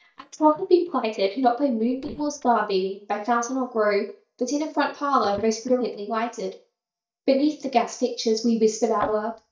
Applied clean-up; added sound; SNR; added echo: neural mask model DeepFilterNet 3.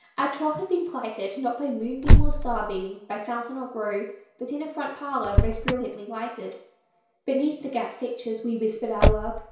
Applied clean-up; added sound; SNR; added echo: none; Motor vehicle (road); -4 dB; reverberation time 0.6 s.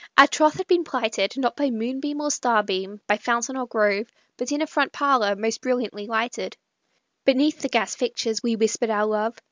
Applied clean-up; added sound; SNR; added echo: none; none; none; none.